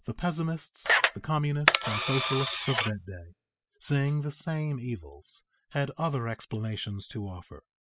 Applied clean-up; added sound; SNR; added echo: classical method spectral subtraction.